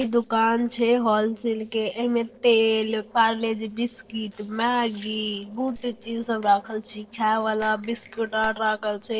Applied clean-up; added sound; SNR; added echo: neural separator model SepFormer DNS4.